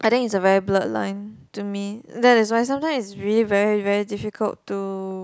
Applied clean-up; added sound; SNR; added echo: none; none; none; none.